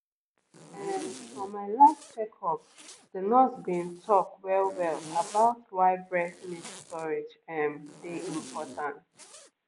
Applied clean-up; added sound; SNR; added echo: none; Zipper (clothing); 17 dB; none.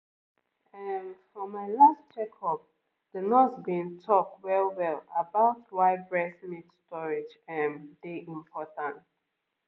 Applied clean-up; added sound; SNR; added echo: none; none; none; none.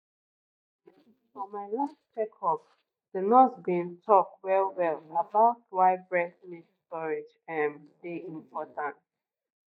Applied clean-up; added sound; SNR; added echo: neural mask model DeepFilterNet 3.